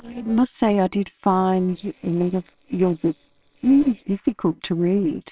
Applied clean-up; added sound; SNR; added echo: neural separator model SepFormer WHAMR!.